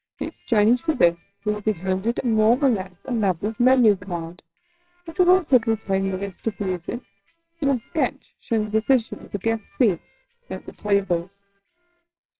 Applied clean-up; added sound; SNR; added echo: neural separator model SepFormer WHAMR!.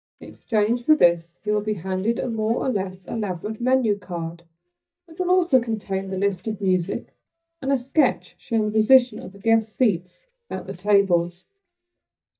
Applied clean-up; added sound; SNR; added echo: neural mask model DeepFilterNet 3.